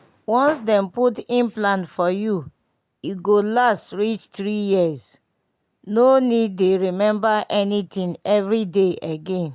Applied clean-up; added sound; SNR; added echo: none; none; none; none.